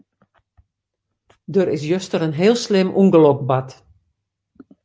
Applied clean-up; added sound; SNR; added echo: none; none; none; none.